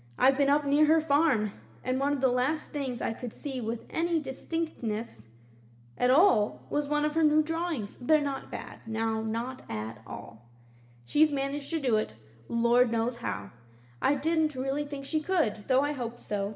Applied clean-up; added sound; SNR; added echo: none; none; none; reverberation time 1.9 s.